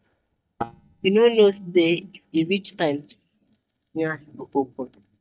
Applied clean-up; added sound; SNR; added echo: neural mask model DeepFilterNet 3.